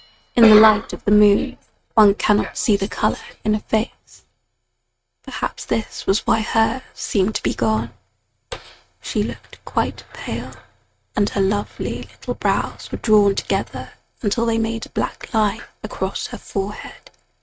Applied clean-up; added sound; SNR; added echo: neural mask model RNNoise.